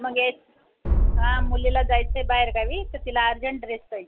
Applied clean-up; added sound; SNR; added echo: none; Boom; -3 dB; none.